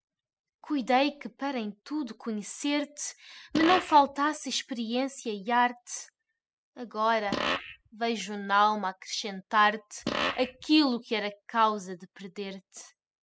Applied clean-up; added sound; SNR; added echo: classical method spectral subtraction.